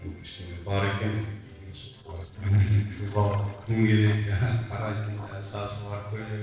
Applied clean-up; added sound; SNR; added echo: neural separator model SepFormer DNS4.